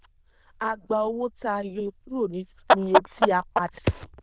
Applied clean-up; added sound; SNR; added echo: neural diffusion model UNIVERSE++.